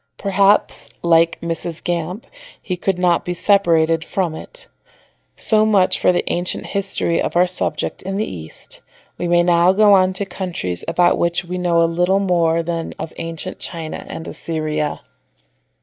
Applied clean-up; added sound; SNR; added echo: neural mask model DeepFilterNet 3.